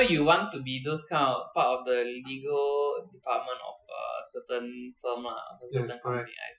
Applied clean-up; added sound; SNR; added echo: classical method Wiener filter.